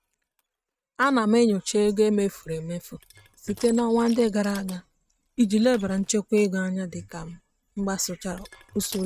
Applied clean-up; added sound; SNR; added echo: neural mask model RNNoise.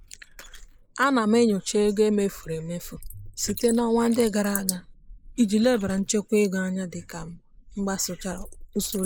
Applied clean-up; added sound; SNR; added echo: neural mask model Resemble Enhance denoiser.